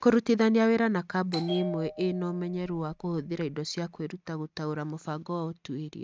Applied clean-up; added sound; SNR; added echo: neural mask model RNNoise.